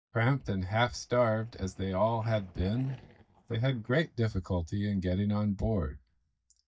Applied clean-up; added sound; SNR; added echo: neural mask model DeepFilterNet 3.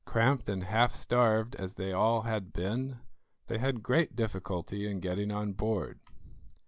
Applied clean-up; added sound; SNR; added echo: none; none; none; none.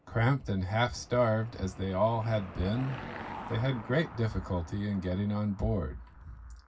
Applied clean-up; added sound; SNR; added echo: none; Car passing by / Engine; 16 dB; reverberation time 0.4 s.